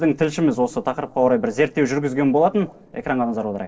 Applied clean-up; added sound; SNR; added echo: neural separator model SepFormer DNS4.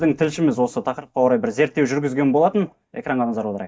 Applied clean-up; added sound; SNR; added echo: neural mask model DeepFilterNet 3.